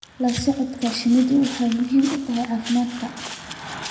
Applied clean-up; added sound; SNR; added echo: none; Walk, footsteps; 14 dB; reverberation time 0.7 s.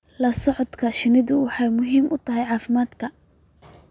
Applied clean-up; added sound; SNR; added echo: none; none; none; none.